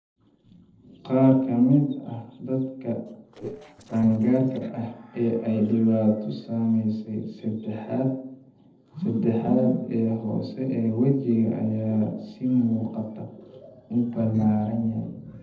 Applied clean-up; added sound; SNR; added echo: neural separator model SepFormer DNS4.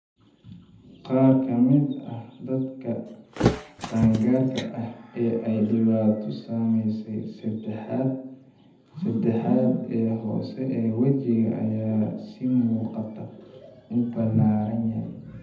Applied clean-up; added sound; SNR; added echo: none; Thump, thud; 5 dB; reverberation time 0.8 s.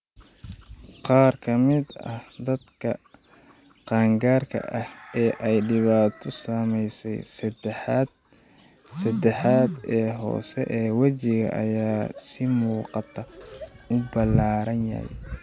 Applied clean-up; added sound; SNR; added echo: none; none; none; none.